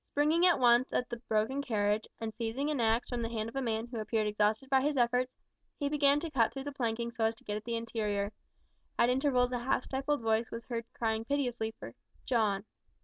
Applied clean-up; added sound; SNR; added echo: none; none; none; none.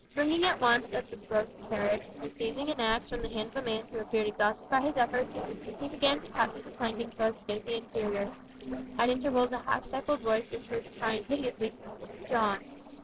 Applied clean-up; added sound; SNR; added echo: neural separator model SepFormer DNS4.